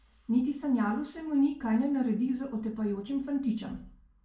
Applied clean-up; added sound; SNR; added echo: none; none; none; reverberation time 0.3 s.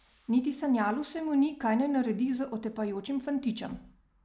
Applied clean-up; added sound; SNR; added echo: none; none; none; none.